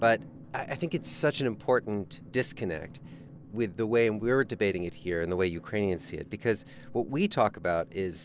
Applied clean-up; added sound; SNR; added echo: none; Drum; 19 dB; none.